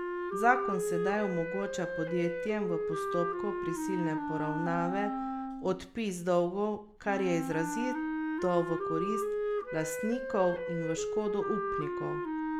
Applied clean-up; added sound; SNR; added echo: none; Wind instrument, woodwind instrument; 1 dB; none.